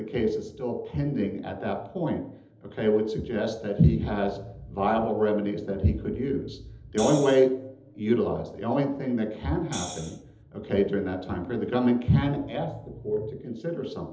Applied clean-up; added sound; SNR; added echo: none; Hi-hat; 13 dB; reverberation time 1.2 s.